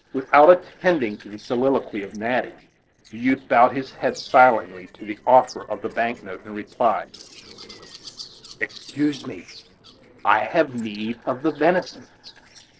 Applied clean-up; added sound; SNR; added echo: neural separator model SepFormer DNS4.